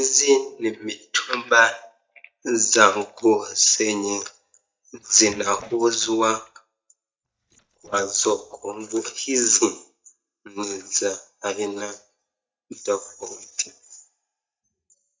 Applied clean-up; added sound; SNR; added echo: neural mask model DeepFilterNet 3.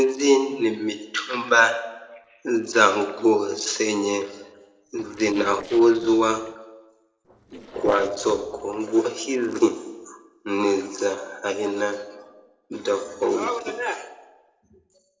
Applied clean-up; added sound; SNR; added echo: neural separator model SepFormer DNS4.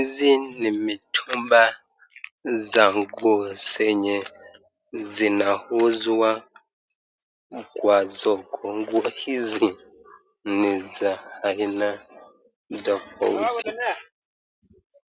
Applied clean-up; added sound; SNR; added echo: none; none; none; none.